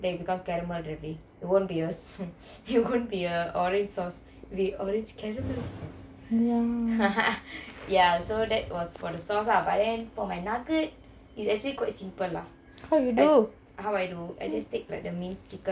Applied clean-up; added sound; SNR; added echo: none; none; none; none.